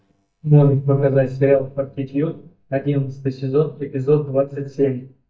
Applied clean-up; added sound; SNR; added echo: neural mask model DeepFilterNet 3.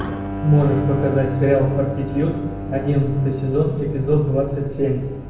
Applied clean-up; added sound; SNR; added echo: none; Bowed string instrument; 9 dB; reverberation time 0.8 s.